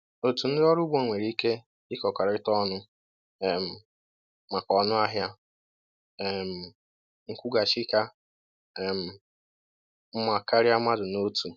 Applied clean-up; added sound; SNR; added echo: none; none; none; none.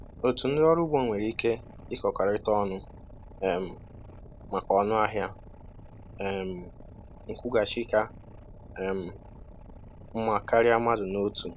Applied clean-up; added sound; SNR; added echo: none; Boat, Water vehicle; 17 dB; none.